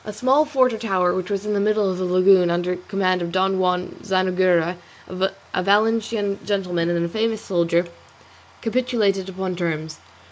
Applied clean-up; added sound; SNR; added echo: none; none; none; none.